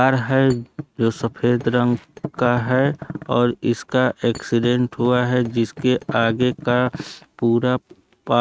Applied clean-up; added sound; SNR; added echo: neural mask model RNNoise.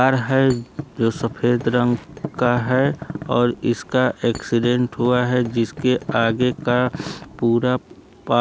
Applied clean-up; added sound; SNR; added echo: none; Thump, thud; 14 dB; none.